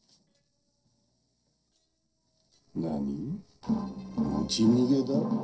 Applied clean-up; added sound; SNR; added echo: neural separator model SepFormer DNS4.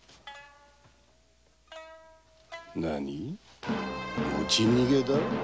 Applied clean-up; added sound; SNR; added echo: none; none; none; none.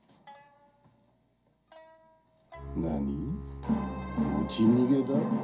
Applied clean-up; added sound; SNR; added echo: none; Bowed string instrument; 11 dB; reverberation time 0.3 s.